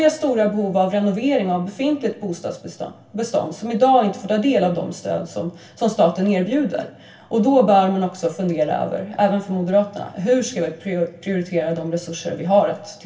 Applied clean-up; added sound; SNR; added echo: none; none; none; reverberation time 0.2 s.